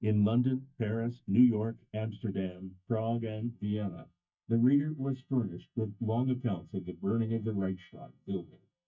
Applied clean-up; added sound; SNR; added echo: neural mask model DeepFilterNet 3.